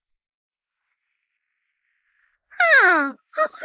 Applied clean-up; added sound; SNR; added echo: neural mask model Resemble Enhance denoiser.